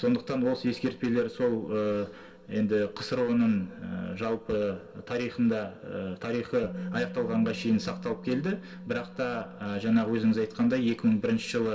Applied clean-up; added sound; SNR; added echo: none; Musical instrument; 16 dB; reverberation time 0.2 s.